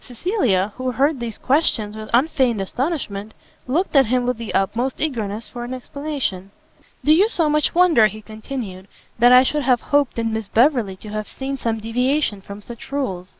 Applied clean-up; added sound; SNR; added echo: none; none; none; none.